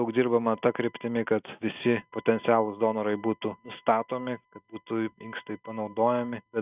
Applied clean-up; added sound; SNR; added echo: neural mask model RNNoise.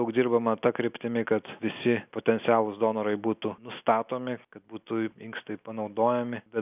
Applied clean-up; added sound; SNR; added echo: none; none; none; none.